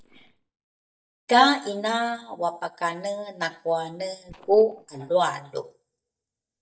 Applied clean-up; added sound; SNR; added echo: neural mask model DeepFilterNet 3.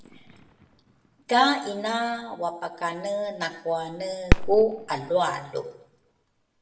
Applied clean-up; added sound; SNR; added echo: none; Fireworks; 3 dB; reverberation time 0.7 s.